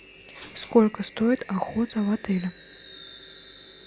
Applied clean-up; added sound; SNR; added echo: none; Chime; 7 dB; none.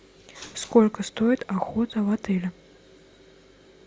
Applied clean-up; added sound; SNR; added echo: none; none; none; none.